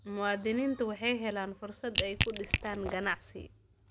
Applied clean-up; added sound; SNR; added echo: none; Crack / Crushing; -3 dB; none.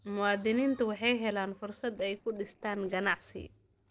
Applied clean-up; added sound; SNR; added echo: neural separator model SepFormer DNS4.